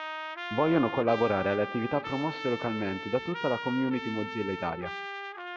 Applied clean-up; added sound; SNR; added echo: none; Trumpet; 8 dB; none.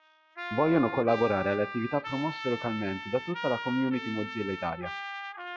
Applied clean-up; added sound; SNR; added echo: classical method log-MMSE.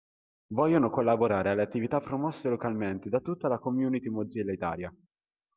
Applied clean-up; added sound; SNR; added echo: none; none; none; none.